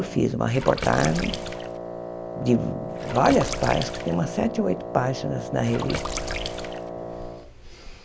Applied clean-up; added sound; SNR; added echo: none; Wind instrument, woodwind instrument + Water / Splash, splatter; 6 dB; none.